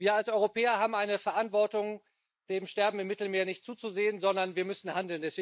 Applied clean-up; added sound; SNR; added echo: neural mask model Resemble Enhance denoiser.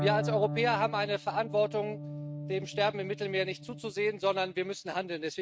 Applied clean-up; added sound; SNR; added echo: neural mask model RNNoise.